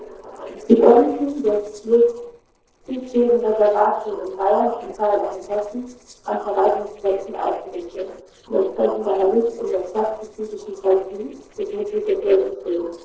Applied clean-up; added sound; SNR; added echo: neural separator model SepFormer DNS4.